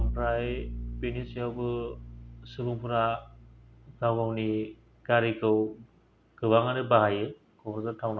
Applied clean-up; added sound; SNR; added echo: none; Bowed string instrument; 11 dB; none.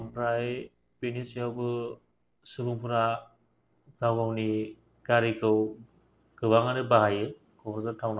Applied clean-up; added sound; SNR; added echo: neural separator model SepFormer DNS4.